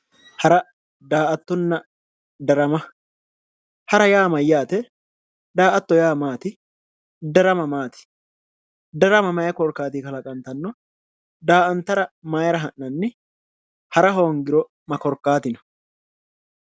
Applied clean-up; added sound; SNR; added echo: none; none; none; none.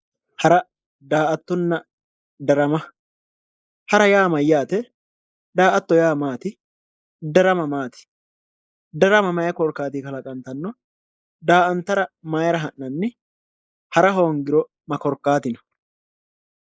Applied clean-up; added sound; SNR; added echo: neural mask model Resemble Enhance denoiser.